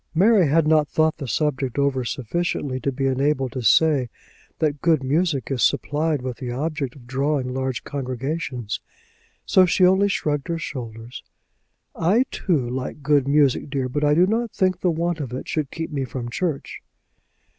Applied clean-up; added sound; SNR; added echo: none; none; none; none.